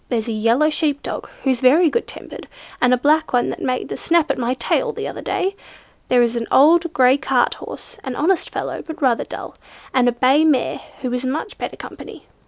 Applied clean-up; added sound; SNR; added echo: none; none; none; none.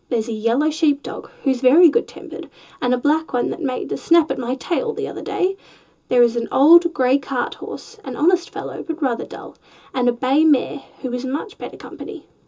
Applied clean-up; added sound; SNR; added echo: none; none; none; reverberation time 0.2 s.